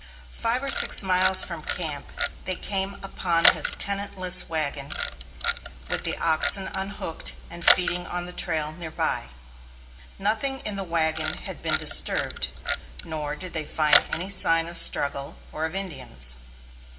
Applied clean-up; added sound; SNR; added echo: none; Camera; 1 dB; reverberation time 1.5 s.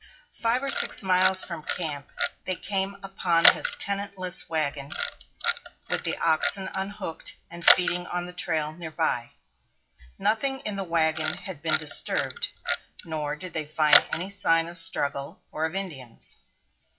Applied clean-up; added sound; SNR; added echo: classical method WPE with log-MMSE.